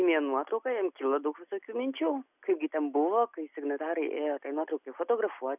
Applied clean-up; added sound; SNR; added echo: none; none; none; none.